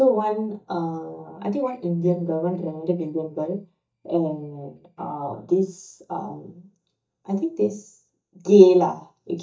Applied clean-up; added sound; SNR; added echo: neural mask model DeepFilterNet 3.